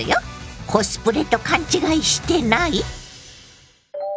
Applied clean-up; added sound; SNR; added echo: none; none; none; none.